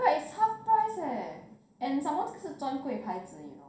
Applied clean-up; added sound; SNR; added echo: none; none; none; reverberation time 0.5 s.